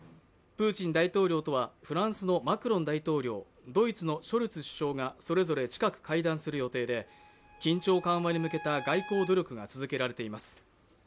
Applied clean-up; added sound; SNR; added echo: none; Bowed string instrument; 14 dB; none.